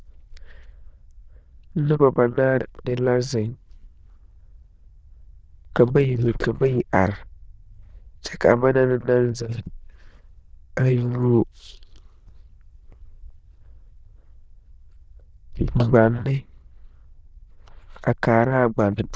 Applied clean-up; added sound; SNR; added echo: neural diffusion model UNIVERSE++.